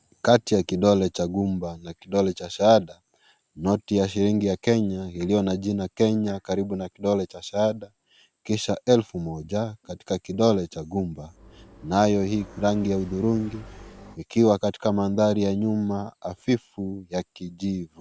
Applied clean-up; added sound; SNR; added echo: none; Motorcycle; 20 dB; none.